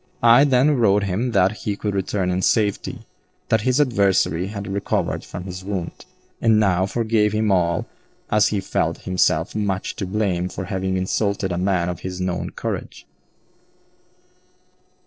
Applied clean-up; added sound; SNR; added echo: neural separator model SepFormer DNS4.